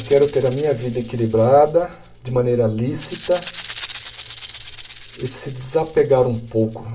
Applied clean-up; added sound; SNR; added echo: none; Rattle (instrument); 9 dB; reverberation time 0.2 s.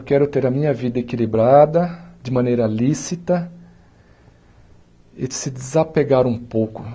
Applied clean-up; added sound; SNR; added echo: none; none; none; none.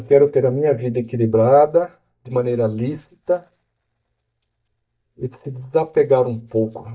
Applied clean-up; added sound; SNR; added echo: neural mask model DeepFilterNet 3.